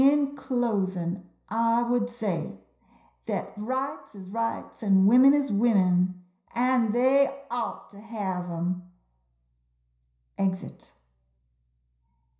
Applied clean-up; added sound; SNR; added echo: none; none; none; reverberation time 0.5 s.